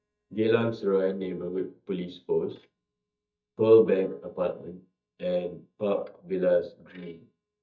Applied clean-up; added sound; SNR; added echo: neural mask model DeepFilterNet 3.